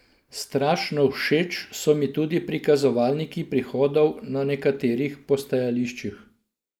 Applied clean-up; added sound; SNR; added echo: neural mask model Resemble Enhance denoiser.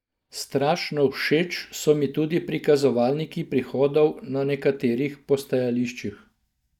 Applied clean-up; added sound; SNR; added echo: neural mask model DeepFilterNet 3.